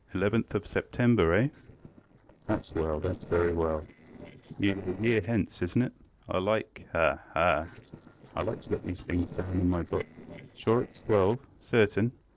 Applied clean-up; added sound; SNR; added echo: neural separator model SepFormer DNS4.